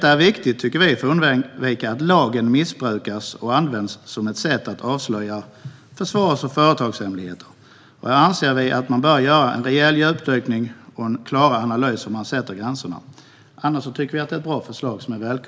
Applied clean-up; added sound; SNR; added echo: none; none; none; none.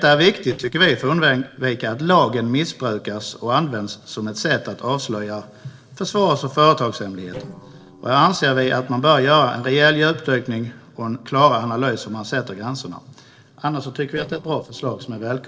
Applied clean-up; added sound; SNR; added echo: neural separator model SepFormer DNS4.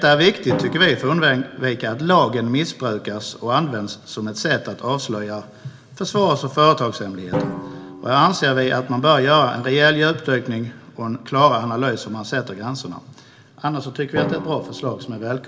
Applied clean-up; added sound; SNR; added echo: none; Drum; 14 dB; reverberation time 2.1 s.